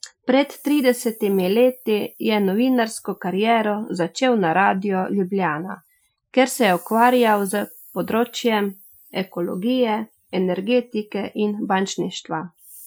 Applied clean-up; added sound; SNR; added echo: classical method Wiener filter.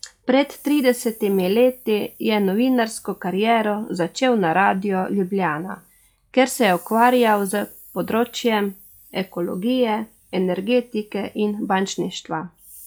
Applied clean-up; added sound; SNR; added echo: classical method log-MMSE.